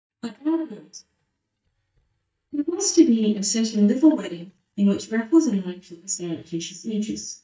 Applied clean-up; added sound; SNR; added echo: neural mask model DeepFilterNet 3.